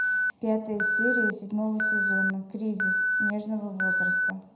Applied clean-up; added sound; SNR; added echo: none; Alarm; -3 dB; reverberation time 0.7 s.